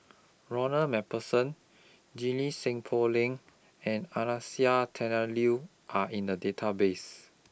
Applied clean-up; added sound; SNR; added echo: none; none; none; none.